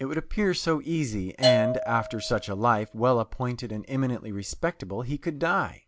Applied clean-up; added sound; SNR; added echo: none; Bell / Percussion; 6 dB; none.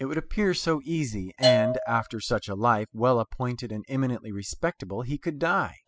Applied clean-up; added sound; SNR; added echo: classical method spectral subtraction.